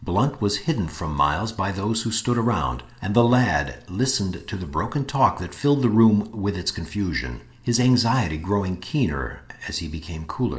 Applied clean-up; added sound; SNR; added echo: none; none; none; reverberation time 0.5 s.